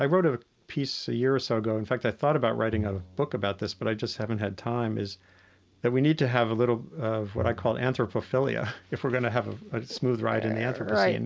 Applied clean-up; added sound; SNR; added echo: none; Bowed string instrument; 17 dB; none.